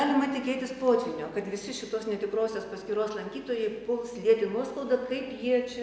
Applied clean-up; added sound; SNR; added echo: none; none; none; none.